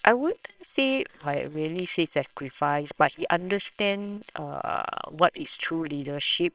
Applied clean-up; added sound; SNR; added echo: neural separator model SepFormer WHAMR!.